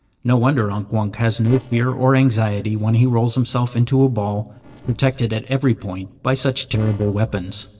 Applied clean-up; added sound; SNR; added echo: neural separator model SepFormer DNS4.